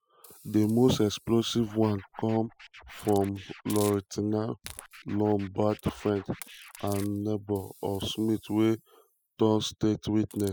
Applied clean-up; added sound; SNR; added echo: classical method spectral subtraction.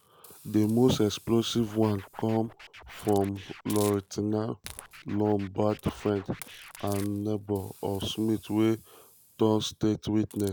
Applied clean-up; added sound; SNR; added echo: none; Hiss + Scratching (performance technique); 20 dB; none.